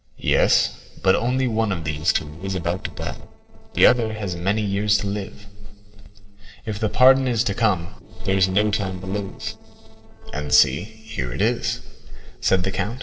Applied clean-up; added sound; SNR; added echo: neural separator model SepFormer DNS4.